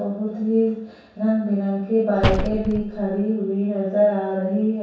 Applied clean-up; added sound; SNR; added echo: none; Slam; 3 dB; reverberation time 0.7 s.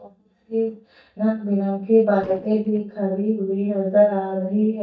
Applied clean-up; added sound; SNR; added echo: neural mask model DeepFilterNet 3.